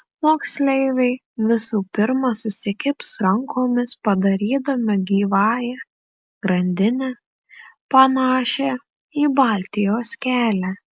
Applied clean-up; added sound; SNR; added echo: none; none; none; none.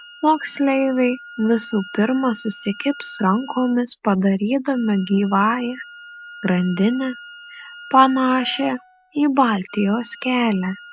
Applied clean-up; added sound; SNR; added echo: none; Piano + Wind instrument, woodwind instrument; 20 dB; none.